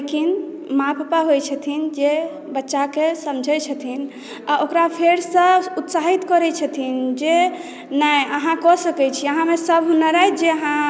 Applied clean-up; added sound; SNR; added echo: none; none; none; none.